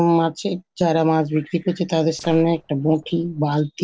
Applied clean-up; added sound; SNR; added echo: neural separator model SepFormer DNS4.